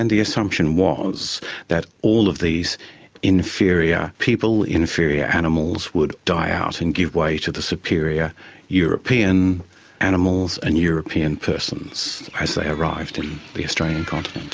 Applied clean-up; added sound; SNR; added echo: none; none; none; none.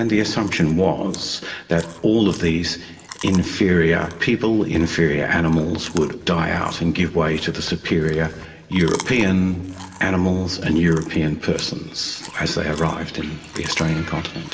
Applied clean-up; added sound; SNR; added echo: none; Chewing, mastication; 20 dB; reverberation time 0.9 s.